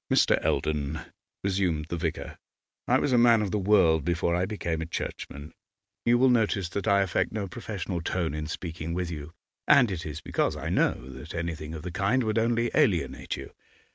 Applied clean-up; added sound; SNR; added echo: none; none; none; none.